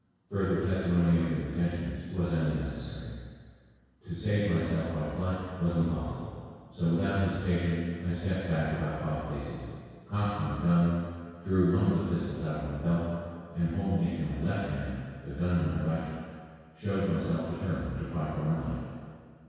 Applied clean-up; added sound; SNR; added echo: none; none; none; reverberation time 2.0 s.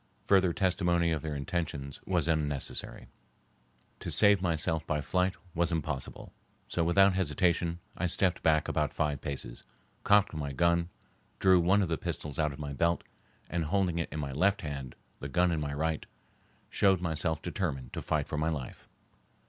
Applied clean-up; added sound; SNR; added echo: none; none; none; none.